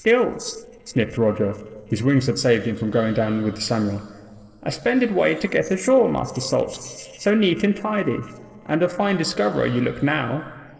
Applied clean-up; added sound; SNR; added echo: neural separator model SepFormer DNS4.